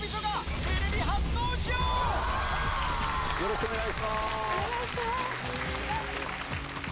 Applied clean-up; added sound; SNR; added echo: none; none; none; none.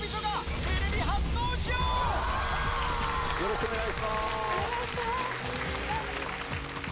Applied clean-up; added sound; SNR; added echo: none; Wind instrument, woodwind instrument; 16 dB; none.